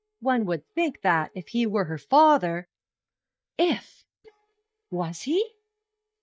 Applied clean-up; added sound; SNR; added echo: neural mask model DeepFilterNet 3.